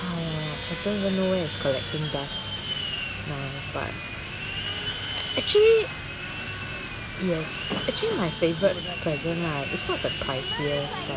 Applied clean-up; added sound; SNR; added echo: none; Sawing; 4 dB; none.